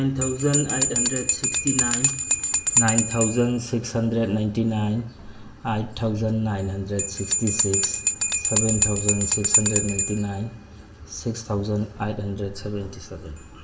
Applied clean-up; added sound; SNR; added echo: none; Bell; 0 dB; reverberation time 2.2 s.